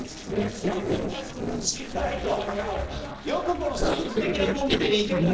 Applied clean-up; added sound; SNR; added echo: neural separator model SepFormer DNS4.